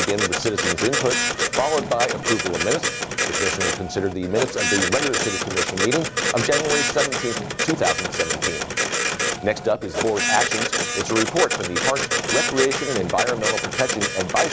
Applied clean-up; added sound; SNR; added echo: none; Printer; -1 dB; none.